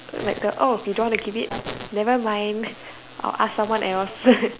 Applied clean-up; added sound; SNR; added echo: none; Finger snapping; 17 dB; none.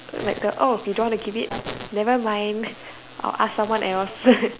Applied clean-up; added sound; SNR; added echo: none; none; none; none.